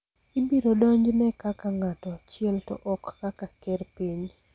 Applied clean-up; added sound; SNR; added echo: none; none; none; none.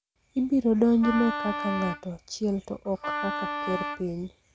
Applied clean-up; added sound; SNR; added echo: none; Wind instrument, woodwind instrument; 5 dB; none.